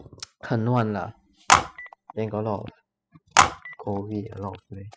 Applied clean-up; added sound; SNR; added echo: classical method spectral subtraction.